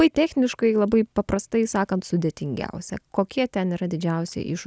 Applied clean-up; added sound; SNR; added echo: none; none; none; none.